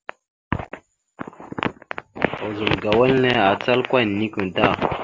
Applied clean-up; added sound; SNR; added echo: none; none; none; none.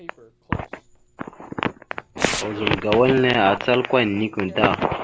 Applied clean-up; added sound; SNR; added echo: none; Tearing; 17 dB; none.